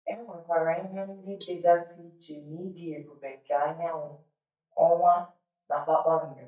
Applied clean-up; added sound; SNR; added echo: neural mask model DeepFilterNet 3.